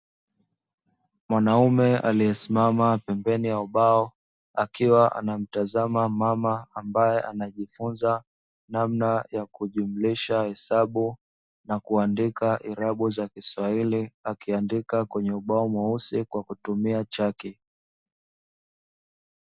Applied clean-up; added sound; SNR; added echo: none; none; none; none.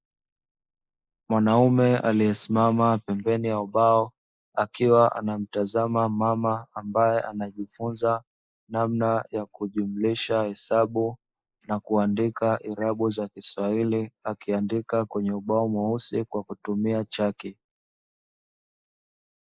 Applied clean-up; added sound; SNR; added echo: neural mask model Resemble Enhance denoiser.